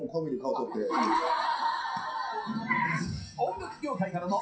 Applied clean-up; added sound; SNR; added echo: classical method WPE with log-MMSE.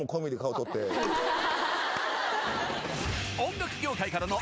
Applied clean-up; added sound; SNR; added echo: none; none; none; none.